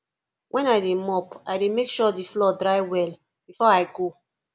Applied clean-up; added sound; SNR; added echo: none; none; none; none.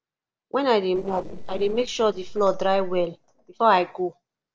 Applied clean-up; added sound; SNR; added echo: neural separator model SepFormer DNS4.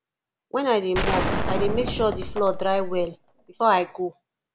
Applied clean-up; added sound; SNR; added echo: none; Gunshot, gunfire; 2 dB; none.